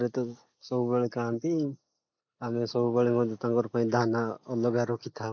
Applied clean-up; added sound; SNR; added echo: neural mask model Resemble Enhance denoiser.